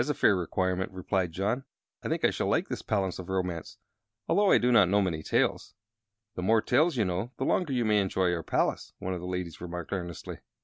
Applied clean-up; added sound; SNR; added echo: none; none; none; none.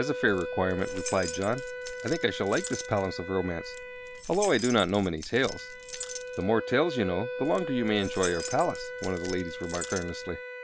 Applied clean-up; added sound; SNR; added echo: none; Wind instrument, woodwind instrument + Keys jangling; 7 dB; none.